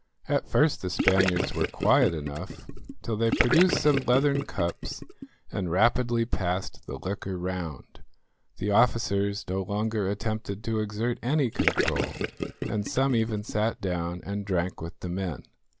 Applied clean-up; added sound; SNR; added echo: none; Gurgling / Liquid; 4 dB; none.